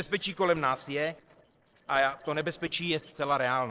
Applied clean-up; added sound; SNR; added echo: neural separator model SepFormer DNS4.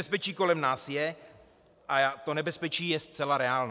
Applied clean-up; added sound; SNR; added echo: none; none; none; none.